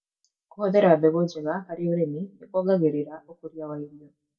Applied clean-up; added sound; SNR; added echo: none; none; none; reverberation time 0.2 s.